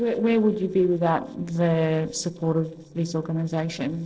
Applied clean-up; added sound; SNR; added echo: neural separator model SepFormer DNS4.